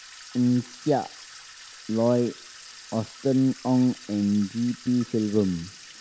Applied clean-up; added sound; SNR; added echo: none; Sink (filling or washing) / Water tap, faucet; 19 dB; none.